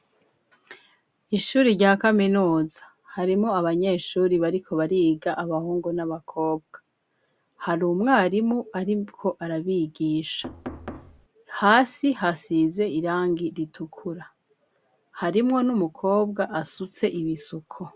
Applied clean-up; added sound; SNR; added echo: none; Knock; 13 dB; none.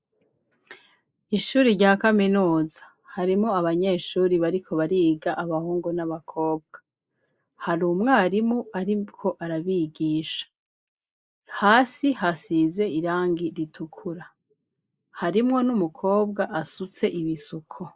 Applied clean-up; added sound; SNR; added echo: neural mask model Resemble Enhance denoiser.